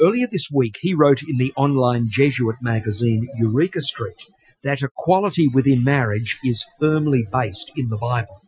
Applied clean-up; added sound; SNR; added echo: classical method Wiener filter.